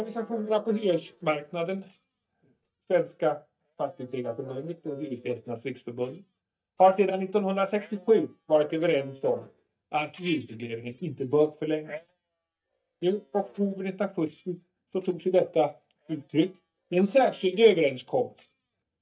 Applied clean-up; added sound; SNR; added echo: neural mask model DeepFilterNet 3.